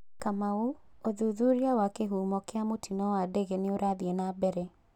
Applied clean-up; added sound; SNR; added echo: none; none; none; none.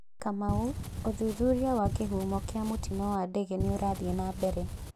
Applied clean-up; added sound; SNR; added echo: none; Wind; 4 dB; none.